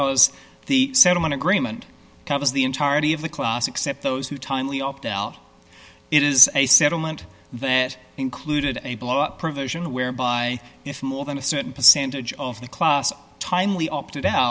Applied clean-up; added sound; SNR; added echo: none; none; none; none.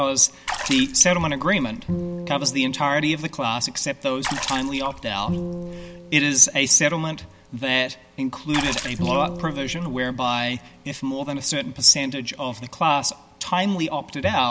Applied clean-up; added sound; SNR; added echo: none; Bowed string instrument + Water / Splash, splatter; 9 dB; none.